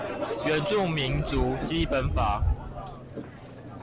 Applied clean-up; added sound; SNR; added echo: none; Microwave oven; 3 dB; none.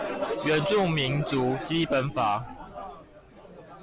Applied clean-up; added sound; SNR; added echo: none; none; none; none.